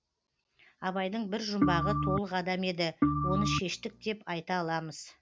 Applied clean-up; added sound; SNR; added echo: none; Organ; -3 dB; none.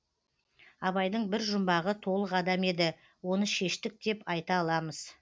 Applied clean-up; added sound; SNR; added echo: none; none; none; none.